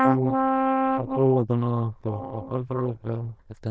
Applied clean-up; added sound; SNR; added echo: neural diffusion model UNIVERSE++.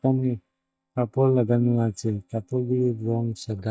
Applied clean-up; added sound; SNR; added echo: neural mask model DeepFilterNet 3.